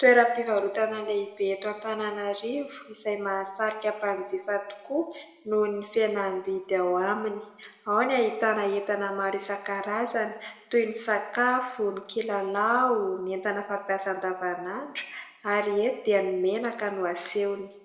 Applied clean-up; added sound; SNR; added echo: none; none; none; reverberation time 0.9 s.